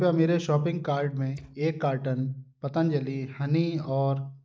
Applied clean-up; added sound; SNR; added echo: neural mask model DeepFilterNet 3.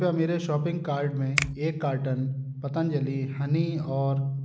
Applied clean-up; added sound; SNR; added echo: none; Finger snapping; 9 dB; none.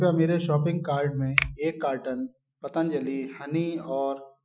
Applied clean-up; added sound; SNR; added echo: classical method Wiener filter.